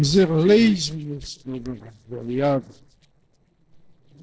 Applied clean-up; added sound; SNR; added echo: neural separator model SepFormer DNS4.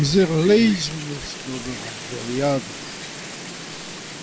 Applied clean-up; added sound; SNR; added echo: none; Wind; 11 dB; none.